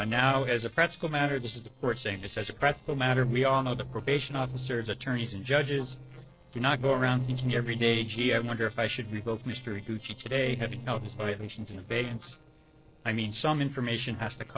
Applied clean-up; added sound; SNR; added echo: neural separator model SepFormer DNS4.